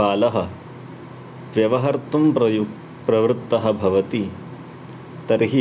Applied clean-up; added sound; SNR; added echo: none; none; none; none.